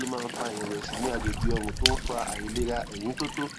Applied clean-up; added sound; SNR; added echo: none; Shatter / Crushing + Walk, footsteps / Stream / Trickle, dribble / Chirp, tweet; -2 dB; none.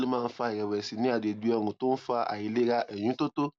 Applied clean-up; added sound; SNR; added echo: none; none; none; none.